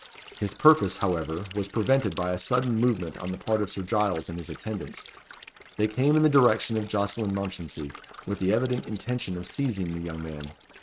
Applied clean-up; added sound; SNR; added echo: neural mask model RNNoise.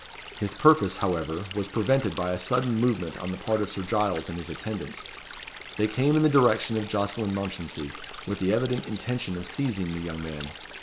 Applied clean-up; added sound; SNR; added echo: none; Stream; 14 dB; none.